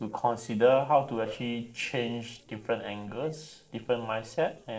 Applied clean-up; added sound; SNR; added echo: neural separator model SepFormer DNS4.